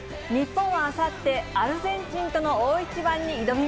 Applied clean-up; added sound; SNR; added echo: none; none; none; none.